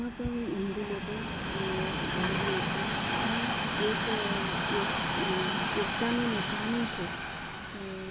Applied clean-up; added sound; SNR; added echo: none; Train; -3 dB; none.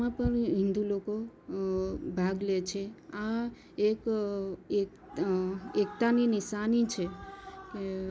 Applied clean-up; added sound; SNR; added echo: none; none; none; none.